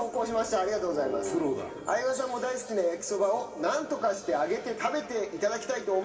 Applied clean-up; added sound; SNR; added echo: none; none; none; reverberation time 2.3 s.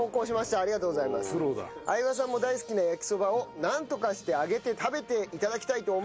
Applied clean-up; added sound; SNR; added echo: none; none; none; none.